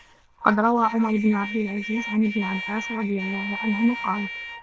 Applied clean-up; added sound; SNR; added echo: neural diffusion model UNIVERSE++.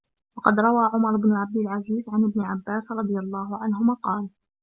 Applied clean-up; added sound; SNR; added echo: none; none; none; none.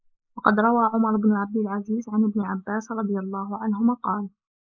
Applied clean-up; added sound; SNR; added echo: neural mask model Resemble Enhance denoiser.